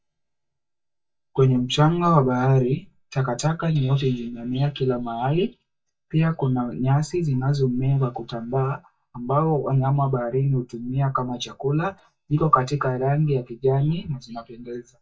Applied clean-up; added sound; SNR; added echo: neural mask model DeepFilterNet 3.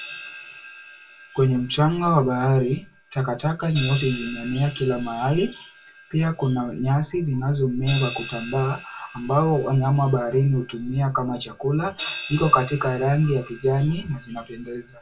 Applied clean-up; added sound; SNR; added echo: none; Crash cymbal; 14 dB; reverberation time 0.1 s.